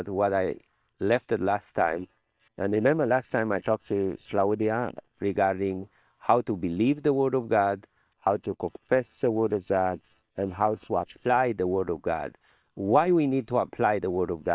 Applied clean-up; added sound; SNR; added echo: neural separator model SepFormer WHAM!.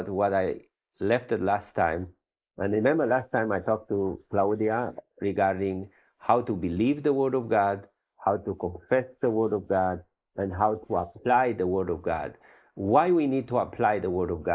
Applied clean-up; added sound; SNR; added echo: neural mask model Resemble Enhance denoiser.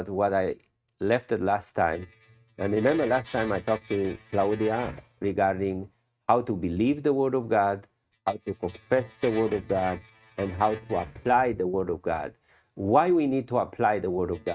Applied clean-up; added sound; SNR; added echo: neural mask model RNNoise.